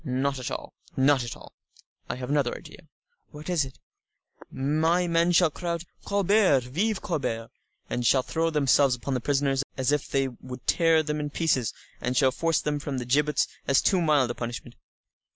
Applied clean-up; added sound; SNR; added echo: none; none; none; none.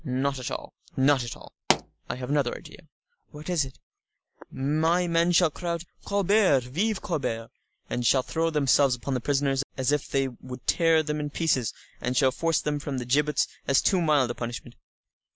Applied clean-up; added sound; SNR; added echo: neural mask model Resemble Enhance denoiser.